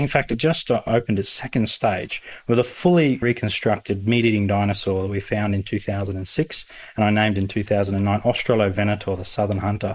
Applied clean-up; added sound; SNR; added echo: neural mask model Resemble Enhance denoiser.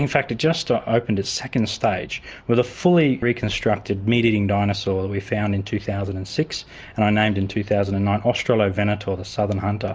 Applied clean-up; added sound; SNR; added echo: none; none; none; none.